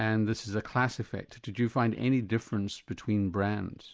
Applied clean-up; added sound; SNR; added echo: none; none; none; none.